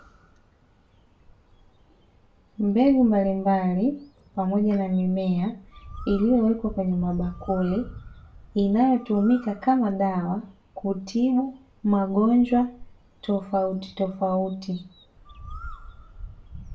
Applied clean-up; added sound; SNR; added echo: none; Bird; 19 dB; reverberation time 0.3 s.